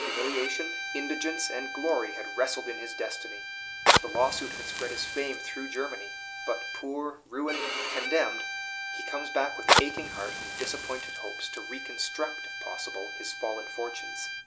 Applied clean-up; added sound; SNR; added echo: none; Bowed string instrument + Fire; -2 dB; none.